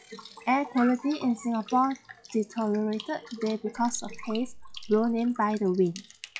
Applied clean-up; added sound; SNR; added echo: classical method log-MMSE.